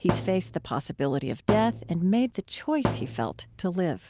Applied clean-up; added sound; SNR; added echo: none; Thump, thud; 6 dB; none.